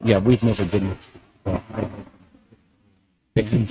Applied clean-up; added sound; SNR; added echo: neural mask model RNNoise.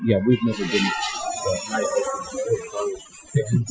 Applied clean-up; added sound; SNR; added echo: classical method Wiener filter.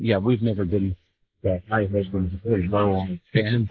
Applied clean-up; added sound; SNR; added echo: neural mask model Resemble Enhance denoiser.